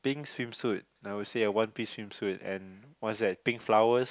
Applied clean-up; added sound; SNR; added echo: none; none; none; none.